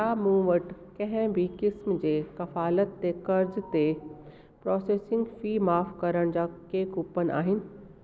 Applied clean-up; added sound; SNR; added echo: none; none; none; none.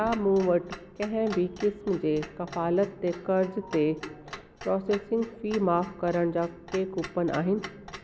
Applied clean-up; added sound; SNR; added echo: none; Clock; 17 dB; none.